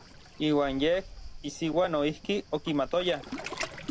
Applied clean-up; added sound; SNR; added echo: none; Waves, surf; 12 dB; none.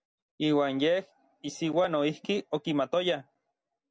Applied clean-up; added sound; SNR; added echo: none; none; none; none.